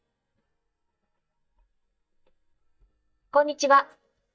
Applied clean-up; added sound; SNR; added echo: neural mask model DeepFilterNet 3.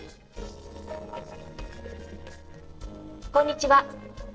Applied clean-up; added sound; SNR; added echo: neural separator model SepFormer DNS4.